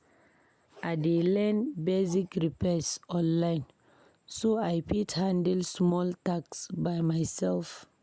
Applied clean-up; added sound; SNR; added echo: none; none; none; none.